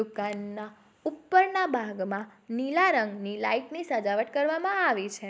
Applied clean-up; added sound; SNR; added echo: none; none; none; none.